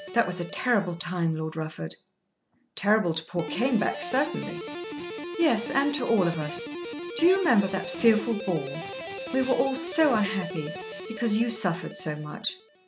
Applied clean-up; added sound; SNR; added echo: none; Guitar; 10 dB; none.